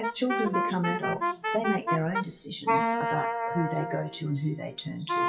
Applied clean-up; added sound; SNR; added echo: classical method WPE with log-MMSE.